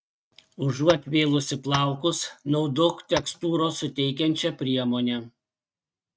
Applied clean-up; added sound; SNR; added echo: neural mask model RNNoise.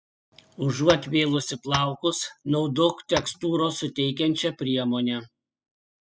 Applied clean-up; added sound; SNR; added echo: classical method spectral subtraction.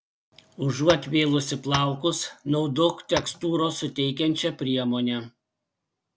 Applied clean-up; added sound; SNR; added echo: none; Tap; 9 dB; none.